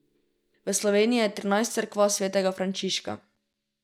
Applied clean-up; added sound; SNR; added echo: neural mask model DeepFilterNet 3.